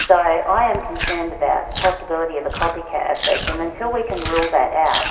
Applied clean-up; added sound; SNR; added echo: none; Chewing, mastication; 8 dB; reverberation time 2.8 s.